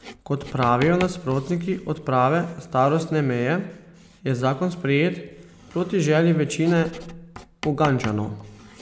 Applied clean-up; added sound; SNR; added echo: none; Writing; 18 dB; none.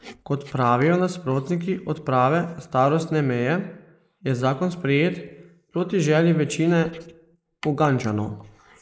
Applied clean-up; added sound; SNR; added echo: neural mask model Resemble Enhance denoiser.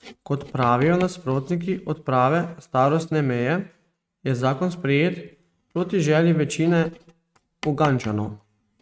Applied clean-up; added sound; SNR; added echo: neural mask model RNNoise.